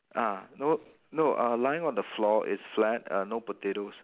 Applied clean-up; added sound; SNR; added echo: none; none; none; none.